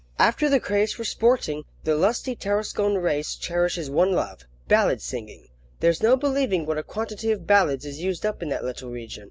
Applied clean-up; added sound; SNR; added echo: none; none; none; none.